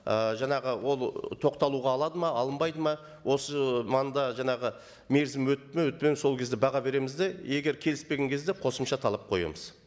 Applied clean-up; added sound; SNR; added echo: none; none; none; none.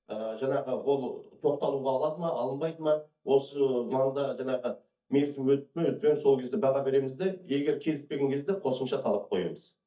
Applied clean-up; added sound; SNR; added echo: neural mask model DeepFilterNet 3.